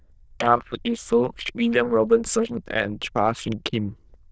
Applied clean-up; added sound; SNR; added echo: neural diffusion model UNIVERSE++.